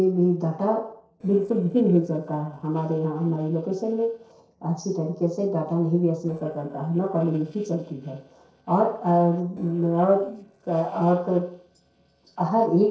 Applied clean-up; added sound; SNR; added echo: neural separator model SepFormer DNS4.